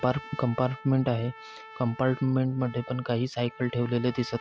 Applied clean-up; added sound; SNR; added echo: none; Trumpet; 19 dB; none.